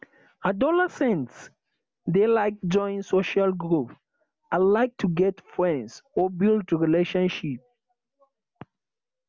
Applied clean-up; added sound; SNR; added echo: none; none; none; none.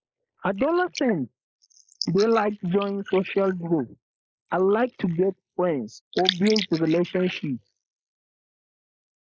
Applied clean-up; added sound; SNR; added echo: neural mask model Resemble Enhance denoiser.